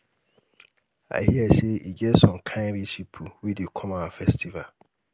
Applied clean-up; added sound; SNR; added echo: none; none; none; none.